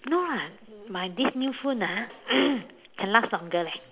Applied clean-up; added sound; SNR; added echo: none; none; none; none.